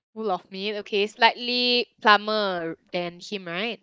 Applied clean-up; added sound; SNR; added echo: neural mask model DeepFilterNet 3.